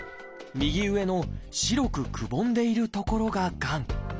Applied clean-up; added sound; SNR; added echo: none; none; none; none.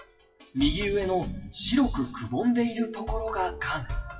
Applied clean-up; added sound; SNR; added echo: classical method WPE with log-MMSE.